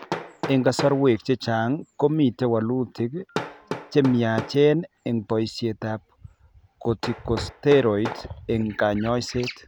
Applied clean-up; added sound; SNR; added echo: none; Hammer; 14 dB; none.